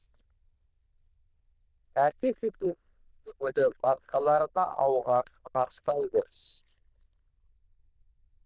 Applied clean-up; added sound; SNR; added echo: neural diffusion model UNIVERSE++.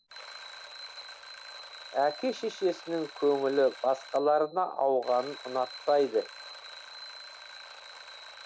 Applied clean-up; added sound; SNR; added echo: none; Alarm; 15 dB; none.